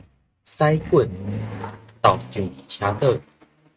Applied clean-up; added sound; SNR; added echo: neural mask model RNNoise.